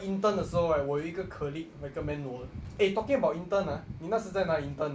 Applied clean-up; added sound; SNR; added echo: none; none; none; none.